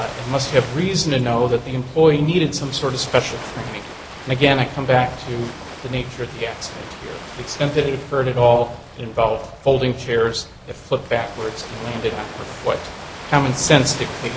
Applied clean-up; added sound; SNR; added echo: none; Ocean; 15 dB; none.